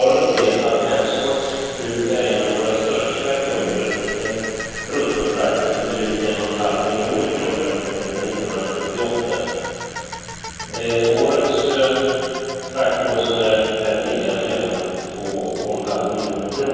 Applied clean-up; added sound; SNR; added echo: none; Bicycle; 11 dB; reverberation time 2.2 s.